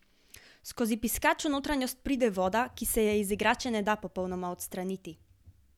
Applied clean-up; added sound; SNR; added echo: none; none; none; none.